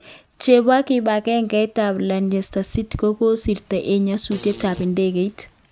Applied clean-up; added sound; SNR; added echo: none; Fart; 18 dB; none.